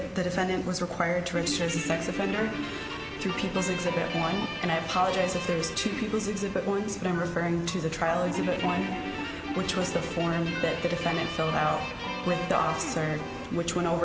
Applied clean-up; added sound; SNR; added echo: none; Piano + Guitar; 7 dB; none.